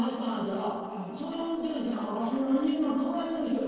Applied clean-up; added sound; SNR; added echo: neural separator model SepFormer DNS4.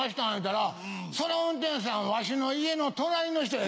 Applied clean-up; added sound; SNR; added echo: none; none; none; none.